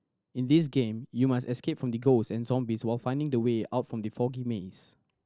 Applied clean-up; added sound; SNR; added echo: none; none; none; none.